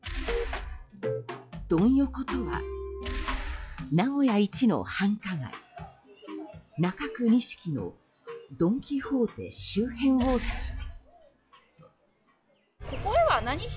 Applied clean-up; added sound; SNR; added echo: classical method log-MMSE.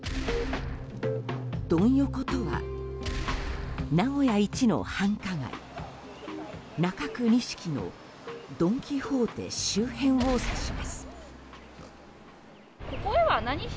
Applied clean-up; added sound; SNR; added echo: none; Boom; 9 dB; none.